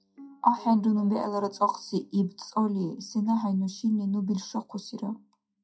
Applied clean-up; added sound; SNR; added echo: classical method WPE with log-MMSE.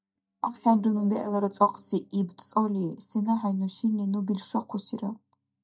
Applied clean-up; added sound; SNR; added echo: neural mask model DeepFilterNet 3.